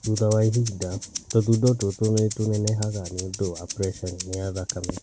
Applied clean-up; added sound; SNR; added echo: none; Rattle (instrument); 8 dB; none.